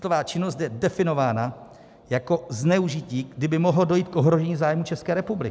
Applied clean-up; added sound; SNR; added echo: none; none; none; none.